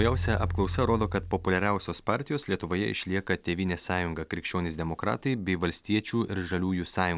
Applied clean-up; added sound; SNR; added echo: none; none; none; none.